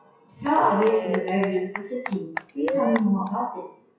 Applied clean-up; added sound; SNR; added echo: classical method WPE with log-MMSE.